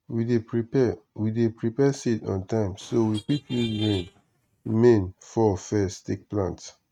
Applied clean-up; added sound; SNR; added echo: neural mask model RNNoise.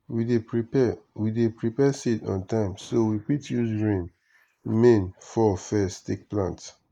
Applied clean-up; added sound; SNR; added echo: neural mask model Resemble Enhance denoiser.